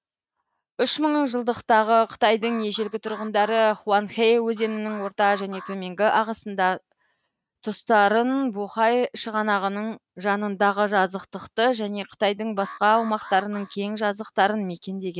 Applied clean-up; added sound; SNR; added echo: neural mask model RNNoise.